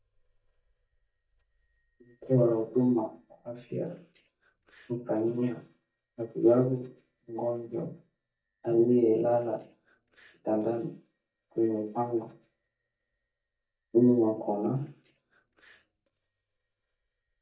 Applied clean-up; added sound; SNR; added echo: neural mask model DeepFilterNet 3.